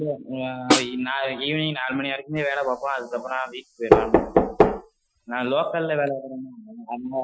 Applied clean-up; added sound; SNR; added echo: classical method Wiener filter.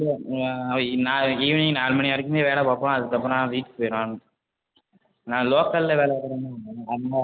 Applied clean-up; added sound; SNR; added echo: none; none; none; none.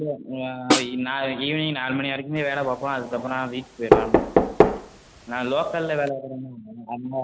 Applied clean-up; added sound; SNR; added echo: none; Knock + Snare drum; -4 dB; none.